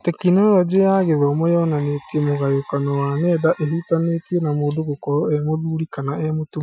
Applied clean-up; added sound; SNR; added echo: classical method Wiener filter.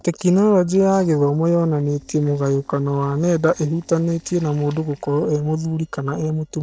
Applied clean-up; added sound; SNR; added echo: neural separator model SepFormer DNS4.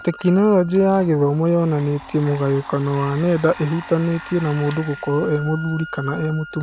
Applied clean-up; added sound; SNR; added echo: none; Wind instrument, woodwind instrument + Domestic sounds, home sounds; 17 dB; none.